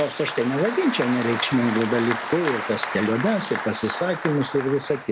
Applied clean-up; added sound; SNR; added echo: none; Applause; 7 dB; none.